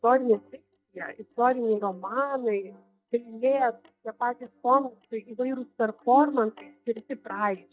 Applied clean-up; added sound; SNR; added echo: neural mask model DeepFilterNet 3.